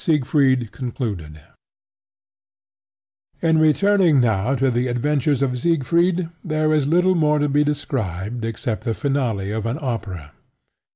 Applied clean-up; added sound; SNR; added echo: none; none; none; none.